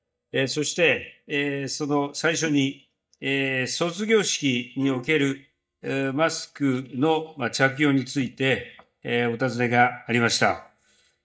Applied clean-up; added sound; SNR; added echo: neural mask model DeepFilterNet 3.